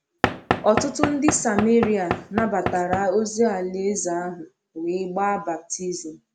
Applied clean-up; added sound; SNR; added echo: none; Knock / Wood; 4 dB; none.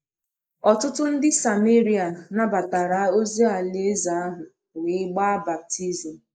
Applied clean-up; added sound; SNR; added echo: neural mask model Resemble Enhance denoiser.